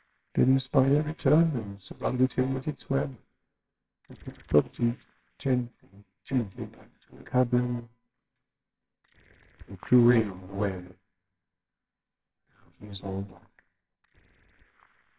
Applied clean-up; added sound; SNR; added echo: neural separator model SepFormer WHAMR!.